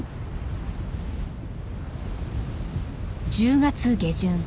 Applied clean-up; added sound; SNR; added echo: none; none; none; none.